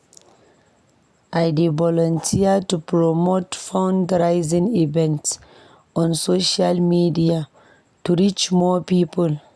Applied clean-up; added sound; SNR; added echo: none; none; none; none.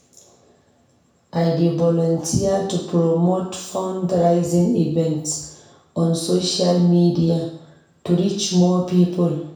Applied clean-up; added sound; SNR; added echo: none; none; none; reverberation time 0.6 s.